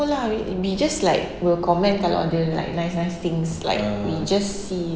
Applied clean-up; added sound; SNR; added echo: none; Walk, footsteps + Chewing, mastication; 19 dB; none.